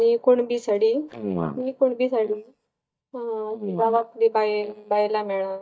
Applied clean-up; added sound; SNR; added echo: neural mask model DeepFilterNet 3.